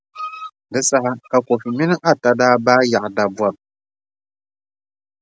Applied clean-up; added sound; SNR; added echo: none; none; none; none.